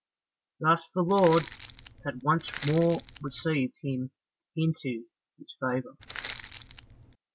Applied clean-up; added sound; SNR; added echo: none; Crushing; 9 dB; none.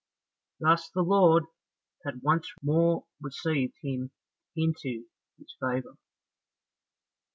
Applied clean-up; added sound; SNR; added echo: none; none; none; none.